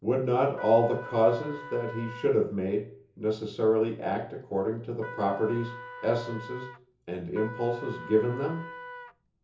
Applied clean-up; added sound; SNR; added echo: none; Trumpet; 14 dB; reverberation time 0.6 s.